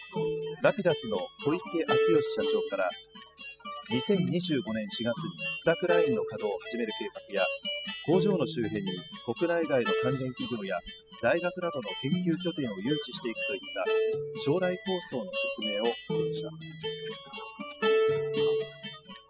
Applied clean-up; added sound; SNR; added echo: classical method spectral subtraction.